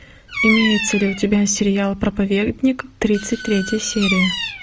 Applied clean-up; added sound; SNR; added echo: none; Bird vocalization, bird call, bird song; 7 dB; none.